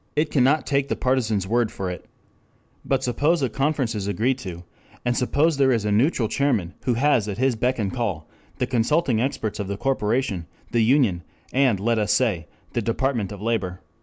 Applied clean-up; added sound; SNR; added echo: none; none; none; none.